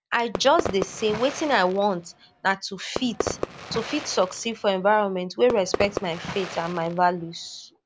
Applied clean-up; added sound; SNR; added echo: none; Fireworks; 9 dB; none.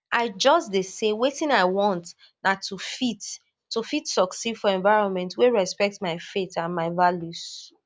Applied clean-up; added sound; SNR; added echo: none; none; none; none.